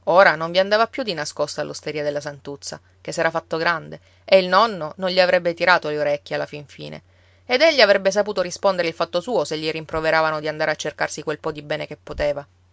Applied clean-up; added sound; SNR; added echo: none; none; none; none.